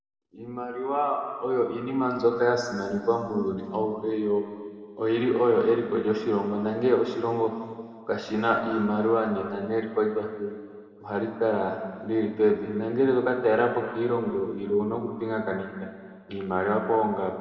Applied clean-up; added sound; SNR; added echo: none; none; none; reverberation time 2.0 s.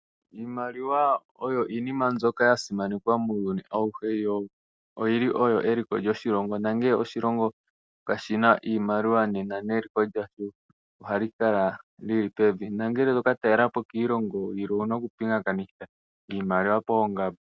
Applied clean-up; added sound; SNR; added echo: none; none; none; none.